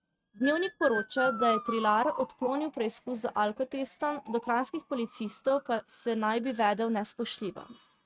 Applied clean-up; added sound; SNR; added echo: neural mask model RNNoise.